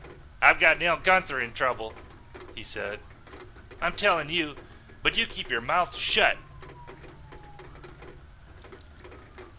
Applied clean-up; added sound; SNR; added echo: none; Rain; 18 dB; none.